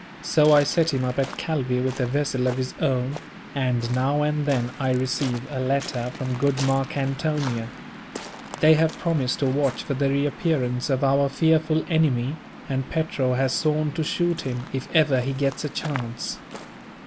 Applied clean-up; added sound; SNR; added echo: none; Waves, surf; 15 dB; none.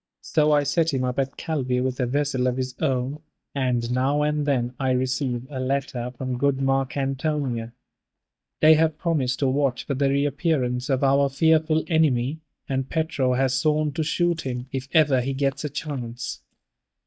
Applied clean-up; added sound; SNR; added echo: neural mask model DeepFilterNet 3.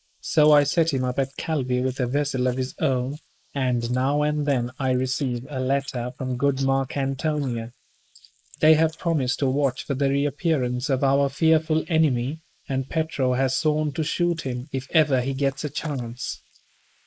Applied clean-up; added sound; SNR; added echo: neural mask model Resemble Enhance denoiser.